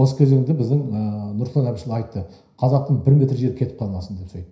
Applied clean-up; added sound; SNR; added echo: none; none; none; reverberation time 0.5 s.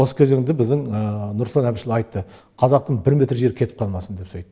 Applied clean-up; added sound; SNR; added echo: none; none; none; none.